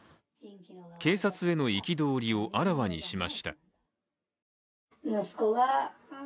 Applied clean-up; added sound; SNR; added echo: none; none; none; none.